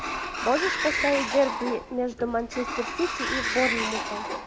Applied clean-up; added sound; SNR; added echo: none; Sliding door; 2 dB; none.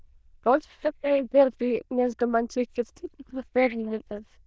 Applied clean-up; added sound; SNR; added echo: neural diffusion model UNIVERSE++.